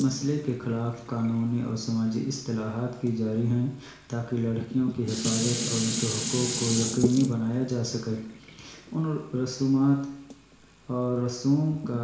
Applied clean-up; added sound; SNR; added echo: none; Dishes, pots, and pans; 8 dB; reverberation time 0.7 s.